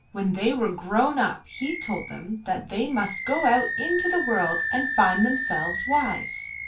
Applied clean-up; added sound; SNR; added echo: none; Animal; 6 dB; reverberation time 0.3 s.